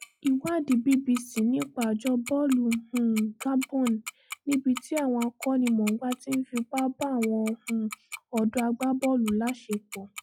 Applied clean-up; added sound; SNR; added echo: classical method log-MMSE.